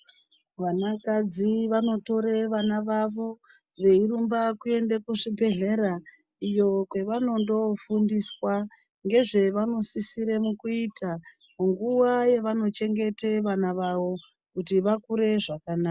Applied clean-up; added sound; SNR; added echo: none; none; none; none.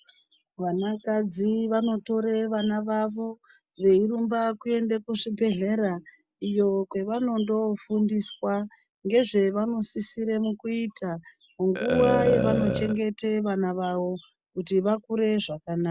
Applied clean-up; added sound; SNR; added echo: none; Burping, eructation; 3 dB; none.